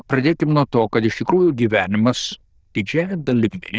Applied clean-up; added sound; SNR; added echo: neural diffusion model UNIVERSE++.